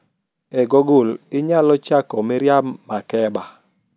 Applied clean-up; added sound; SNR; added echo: none; none; none; none.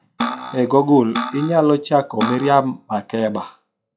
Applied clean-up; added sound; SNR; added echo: classical method WPE with log-MMSE.